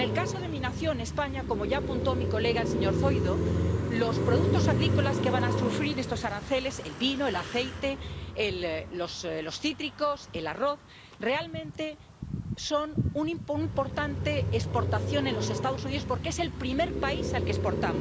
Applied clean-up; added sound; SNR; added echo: none; Car passing by; -1 dB; none.